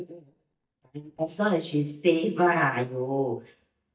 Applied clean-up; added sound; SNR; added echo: neural mask model DeepFilterNet 3.